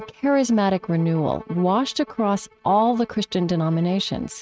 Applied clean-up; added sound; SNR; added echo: neural mask model RNNoise.